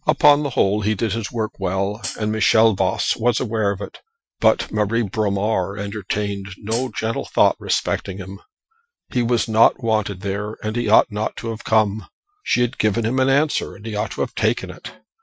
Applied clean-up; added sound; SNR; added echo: classical method Wiener filter.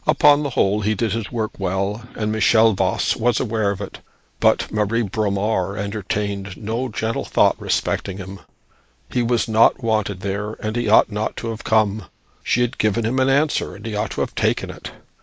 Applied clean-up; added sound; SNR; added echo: neural mask model Resemble Enhance denoiser.